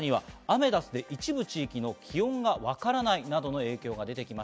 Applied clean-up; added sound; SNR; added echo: none; none; none; none.